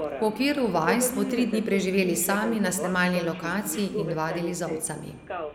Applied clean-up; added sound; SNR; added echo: none; Subway, metro, underground; 7 dB; none.